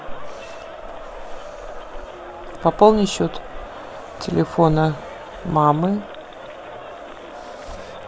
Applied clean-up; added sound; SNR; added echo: none; Crowd + Water / Splash, splatter; 12 dB; none.